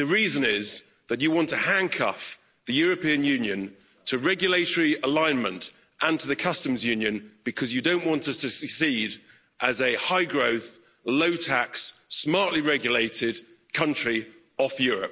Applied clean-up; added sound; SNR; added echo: none; none; none; none.